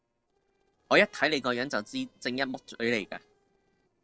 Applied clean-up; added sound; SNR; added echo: neural separator model SepFormer DNS4.